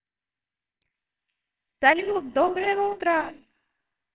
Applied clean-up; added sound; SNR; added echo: neural separator model SepFormer WHAMR!.